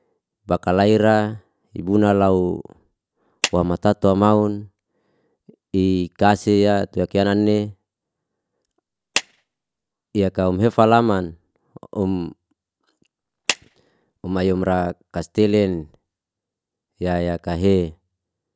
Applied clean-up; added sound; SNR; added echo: none; Clapping; 10 dB; none.